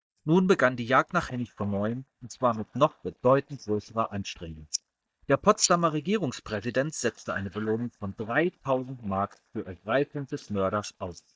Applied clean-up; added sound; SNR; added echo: neural mask model DeepFilterNet 3.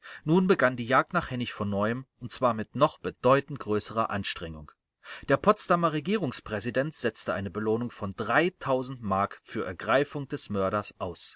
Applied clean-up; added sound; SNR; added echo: none; none; none; none.